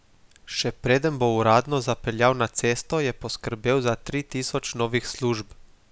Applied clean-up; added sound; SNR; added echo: none; none; none; none.